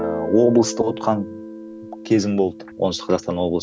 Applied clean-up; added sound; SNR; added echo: none; Guitar; 11 dB; none.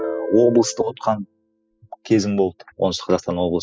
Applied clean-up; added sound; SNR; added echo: classical method spectral subtraction.